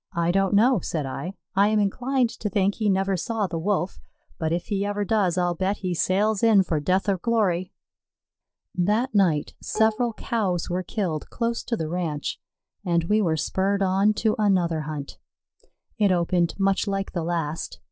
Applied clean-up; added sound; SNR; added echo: neural separator model SepFormer DNS4.